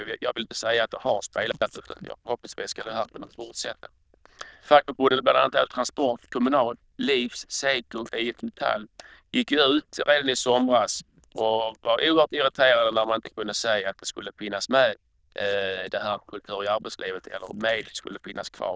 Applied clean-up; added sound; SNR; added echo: neural diffusion model UNIVERSE++.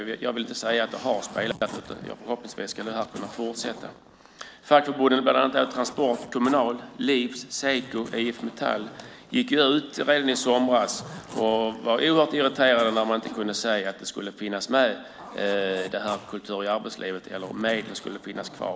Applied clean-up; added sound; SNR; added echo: none; Zipper (clothing); 19 dB; none.